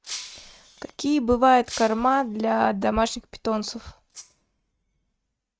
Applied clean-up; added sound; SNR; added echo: neural mask model RNNoise.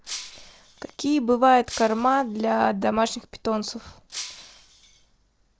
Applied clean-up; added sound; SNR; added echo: neural separator model SepFormer DNS4.